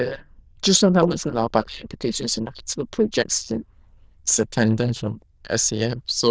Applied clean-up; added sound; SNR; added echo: neural diffusion model UNIVERSE++.